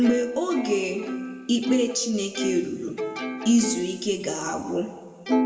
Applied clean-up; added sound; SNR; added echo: none; Plucked string instrument; 5 dB; reverberation time 1.3 s.